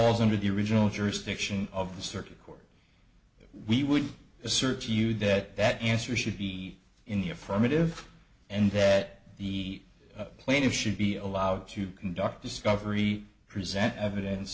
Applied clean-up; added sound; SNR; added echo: none; none; none; none.